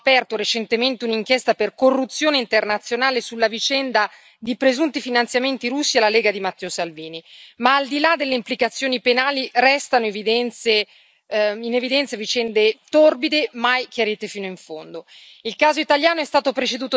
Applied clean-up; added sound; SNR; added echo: neural mask model Resemble Enhance denoiser.